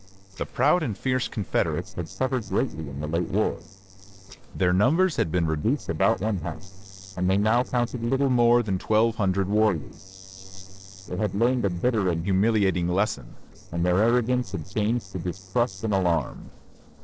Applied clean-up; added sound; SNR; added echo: neural separator model SepFormer DNS4.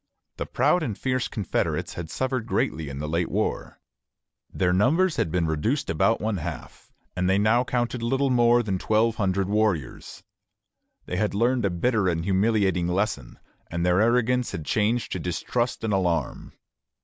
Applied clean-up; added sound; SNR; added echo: none; none; none; none.